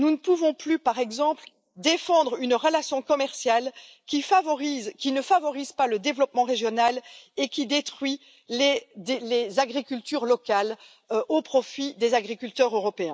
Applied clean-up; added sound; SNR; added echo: neural mask model Resemble Enhance denoiser.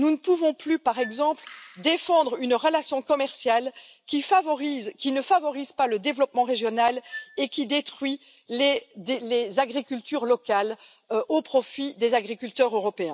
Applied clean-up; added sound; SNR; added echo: none; Wind instrument, woodwind instrument; 20 dB; none.